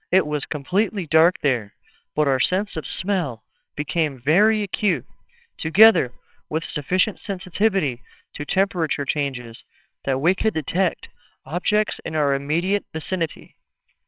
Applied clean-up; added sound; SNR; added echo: neural separator model SepFormer WHAMR!.